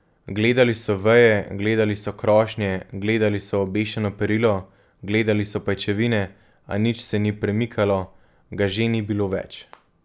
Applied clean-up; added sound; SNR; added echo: none; none; none; none.